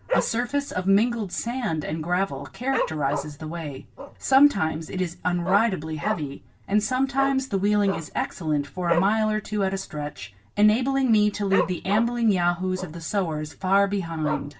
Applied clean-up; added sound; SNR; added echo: none; Dog; 11 dB; reverberation time 0.2 s.